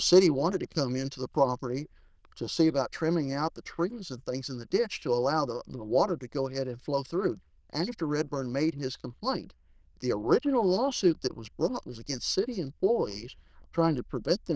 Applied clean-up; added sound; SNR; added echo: neural diffusion model UNIVERSE++.